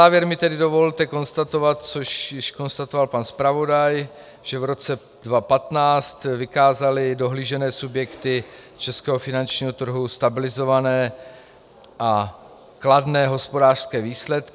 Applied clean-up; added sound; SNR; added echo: none; none; none; none.